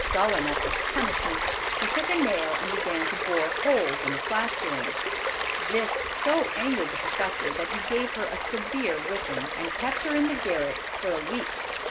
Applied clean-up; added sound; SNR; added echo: none; Stream; -1 dB; none.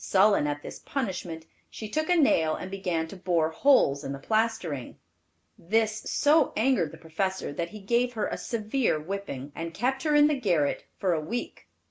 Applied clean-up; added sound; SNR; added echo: none; none; none; none.